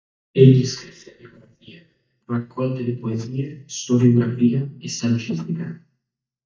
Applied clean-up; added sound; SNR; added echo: neural mask model DeepFilterNet 3.